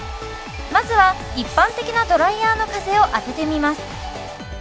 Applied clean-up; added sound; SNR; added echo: none; none; none; none.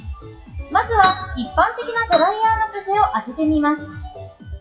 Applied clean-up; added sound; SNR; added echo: classical method WPE with log-MMSE.